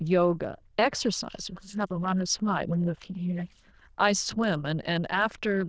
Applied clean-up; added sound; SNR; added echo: neural diffusion model UNIVERSE++.